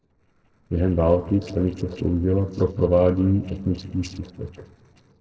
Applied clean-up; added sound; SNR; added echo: neural separator model SepFormer DNS4.